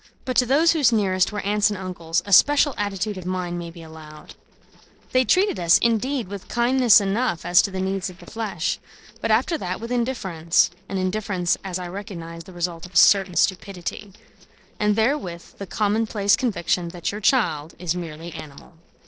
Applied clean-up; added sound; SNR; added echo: neural separator model SepFormer DNS4.